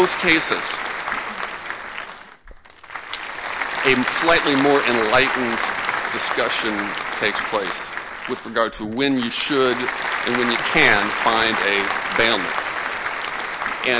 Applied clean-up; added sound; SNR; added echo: none; Applause / Crowd; 3 dB; none.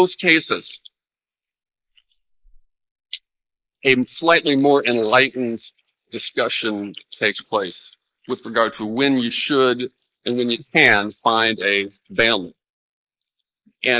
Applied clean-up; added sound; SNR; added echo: neural mask model Resemble Enhance denoiser.